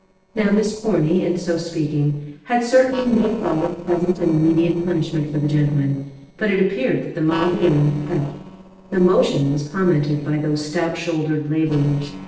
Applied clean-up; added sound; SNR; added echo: neural separator model SepFormer DNS4.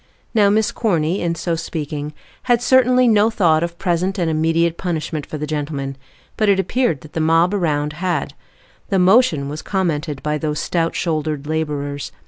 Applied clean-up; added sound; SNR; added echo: none; none; none; none.